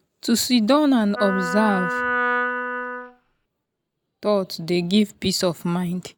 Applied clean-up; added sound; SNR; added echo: none; Wind instrument, woodwind instrument; 3 dB; none.